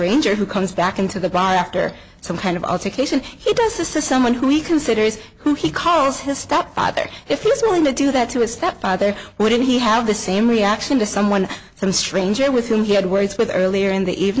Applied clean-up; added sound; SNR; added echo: none; none; none; none.